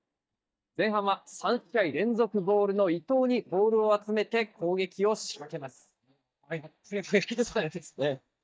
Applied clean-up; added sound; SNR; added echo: neural mask model DeepFilterNet 3.